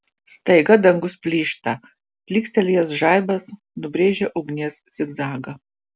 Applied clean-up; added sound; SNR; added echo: none; none; none; none.